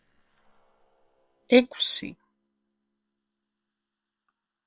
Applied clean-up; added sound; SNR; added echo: neural separator model SepFormer WHAM!.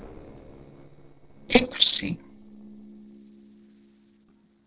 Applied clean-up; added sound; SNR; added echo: neural separator model SepFormer DNS4.